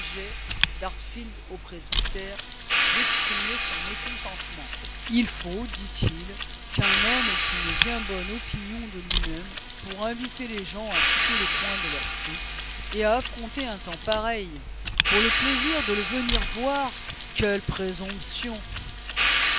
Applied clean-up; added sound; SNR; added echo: none; Mechanisms + Hi-hat; -3 dB; none.